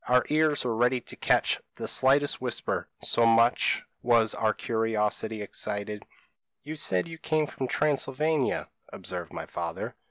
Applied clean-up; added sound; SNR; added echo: none; none; none; none.